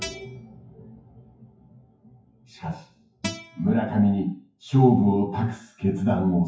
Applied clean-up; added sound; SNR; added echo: classical method WPE with log-MMSE.